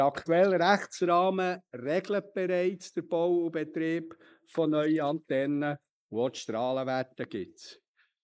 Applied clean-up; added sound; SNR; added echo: neural mask model Resemble Enhance denoiser.